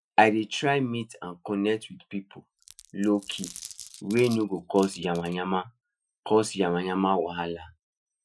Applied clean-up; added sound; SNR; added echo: classical method Wiener filter.